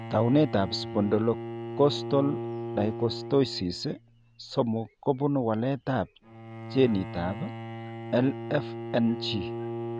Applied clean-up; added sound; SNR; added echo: none; Bowed string instrument; 9 dB; none.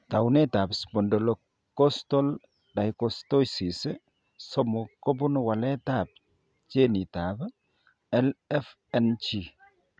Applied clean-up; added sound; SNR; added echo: none; none; none; none.